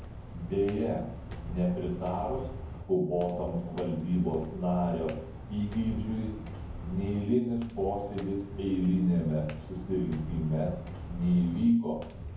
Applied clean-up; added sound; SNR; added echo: none; Walk, footsteps; 10 dB; reverberation time 0.9 s.